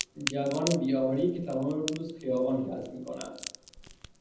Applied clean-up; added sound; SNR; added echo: none; Crack; 11 dB; reverberation time 0.8 s.